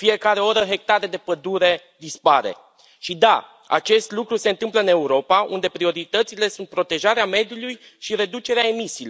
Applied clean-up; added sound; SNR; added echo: none; none; none; none.